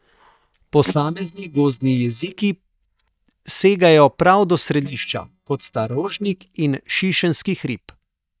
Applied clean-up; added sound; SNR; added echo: neural mask model DeepFilterNet 3.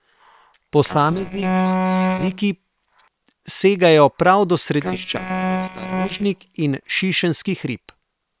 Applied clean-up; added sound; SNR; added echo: neural separator model SepFormer WHAM!.